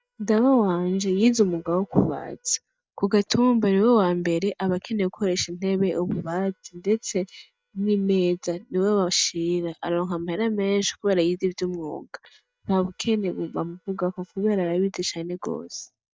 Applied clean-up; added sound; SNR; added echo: neural mask model DeepFilterNet 3.